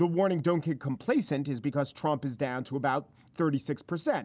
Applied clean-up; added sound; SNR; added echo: none; none; none; none.